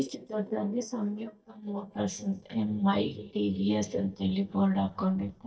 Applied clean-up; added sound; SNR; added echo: neural mask model DeepFilterNet 3.